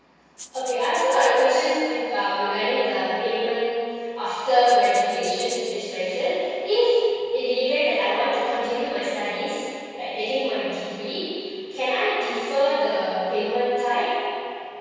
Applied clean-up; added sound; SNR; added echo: none; Rattle (instrument); 16 dB; reverberation time 2.2 s.